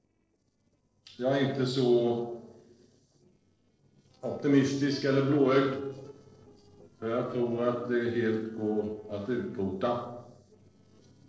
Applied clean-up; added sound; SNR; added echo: neural separator model SepFormer DNS4.